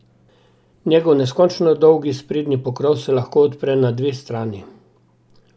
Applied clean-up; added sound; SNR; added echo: none; none; none; none.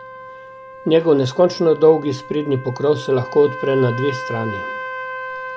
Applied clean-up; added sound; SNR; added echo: none; Trumpet; 12 dB; none.